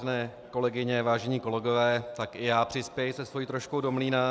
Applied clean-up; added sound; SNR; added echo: none; none; none; none.